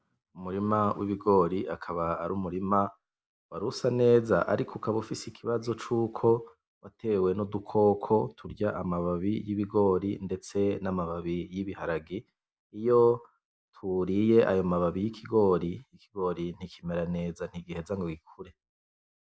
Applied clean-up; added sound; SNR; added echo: none; none; none; none.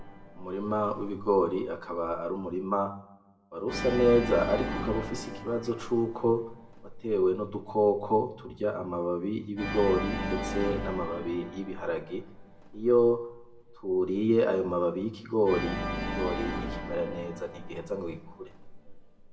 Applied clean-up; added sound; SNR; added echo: none; Organ; 9 dB; reverberation time 0.6 s.